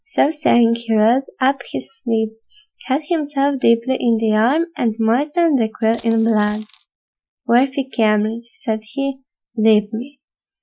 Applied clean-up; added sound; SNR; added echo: classical method Wiener filter.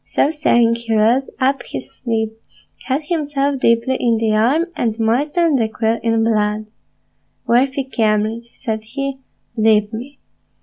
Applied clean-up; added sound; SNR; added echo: none; none; none; none.